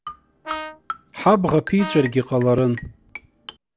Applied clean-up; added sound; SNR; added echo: none; Brass instrument + Marimba, xylophone; 13 dB; none.